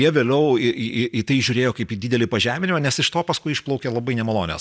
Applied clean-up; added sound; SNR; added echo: none; none; none; none.